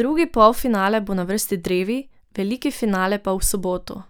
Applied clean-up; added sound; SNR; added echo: none; none; none; none.